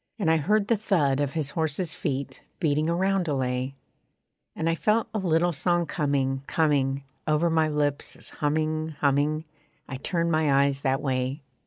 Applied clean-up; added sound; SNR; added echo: none; none; none; none.